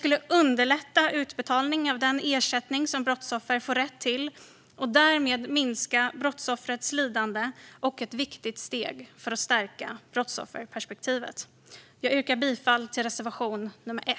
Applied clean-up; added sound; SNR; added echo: none; none; none; none.